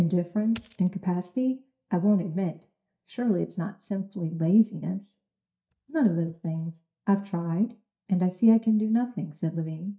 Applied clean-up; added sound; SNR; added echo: neural mask model DeepFilterNet 3.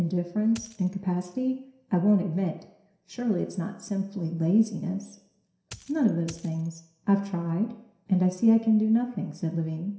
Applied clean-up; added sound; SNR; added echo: none; Coin (dropping); 20 dB; reverberation time 0.7 s.